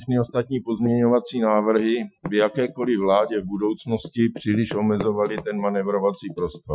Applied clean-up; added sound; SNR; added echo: classical method Wiener filter.